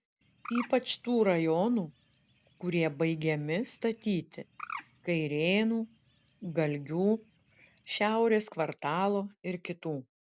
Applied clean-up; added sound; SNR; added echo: none; Bird; 19 dB; none.